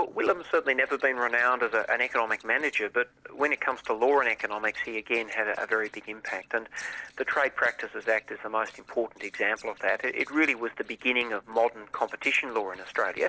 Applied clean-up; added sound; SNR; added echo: neural separator model SepFormer DNS4.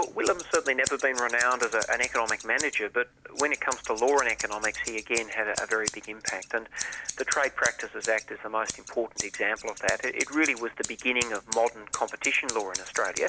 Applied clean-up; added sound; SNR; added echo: none; Scissors; 9 dB; none.